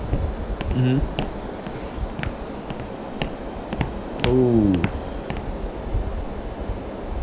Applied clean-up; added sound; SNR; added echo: none; Walk, footsteps; 9 dB; none.